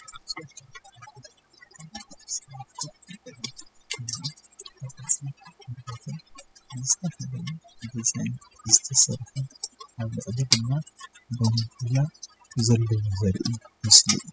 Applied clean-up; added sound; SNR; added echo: classical method spectral subtraction.